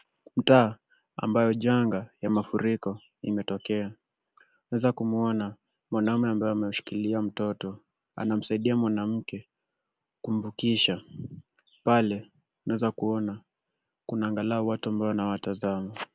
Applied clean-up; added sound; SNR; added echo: none; none; none; none.